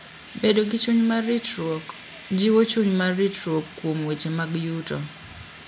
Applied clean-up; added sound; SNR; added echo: none; Fire; 17 dB; reverberation time 0.3 s.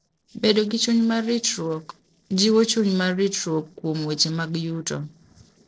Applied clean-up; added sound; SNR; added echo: neural separator model SepFormer DNS4.